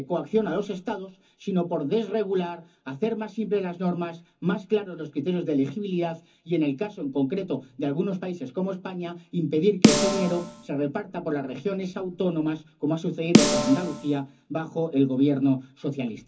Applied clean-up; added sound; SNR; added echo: none; Snare drum; -2 dB; reverberation time 0.3 s.